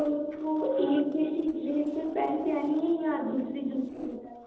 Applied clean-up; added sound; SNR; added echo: neural separator model SepFormer DNS4.